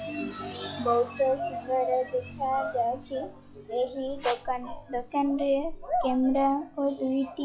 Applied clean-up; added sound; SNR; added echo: classical method log-MMSE.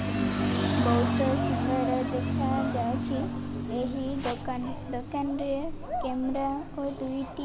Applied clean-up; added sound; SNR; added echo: none; Bird; 15 dB; none.